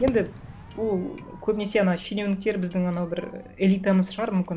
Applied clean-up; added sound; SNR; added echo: none; Clock + Crowd / Fireworks; 17 dB; none.